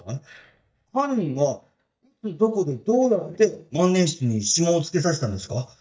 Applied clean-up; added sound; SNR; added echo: neural mask model DeepFilterNet 3.